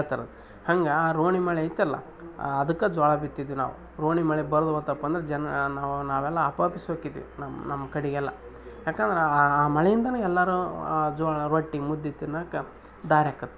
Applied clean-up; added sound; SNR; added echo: none; none; none; none.